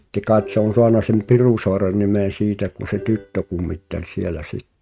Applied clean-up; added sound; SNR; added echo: neural mask model RNNoise.